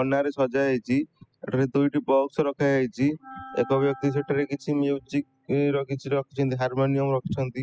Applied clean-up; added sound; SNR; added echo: classical method spectral subtraction.